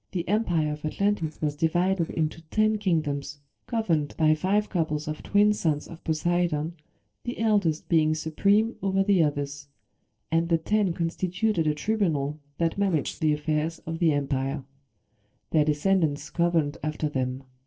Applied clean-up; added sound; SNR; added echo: neural separator model SepFormer DNS4.